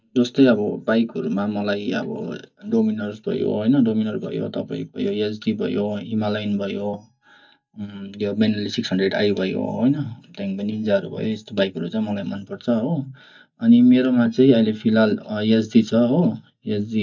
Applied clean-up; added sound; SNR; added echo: neural mask model DeepFilterNet 3.